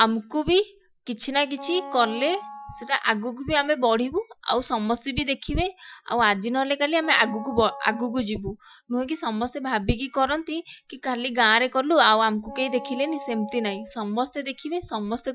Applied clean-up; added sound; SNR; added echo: classical method Wiener filter.